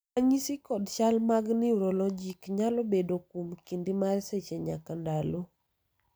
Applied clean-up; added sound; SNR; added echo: none; none; none; none.